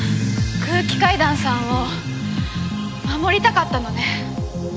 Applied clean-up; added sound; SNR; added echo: none; Bass guitar; 10 dB; none.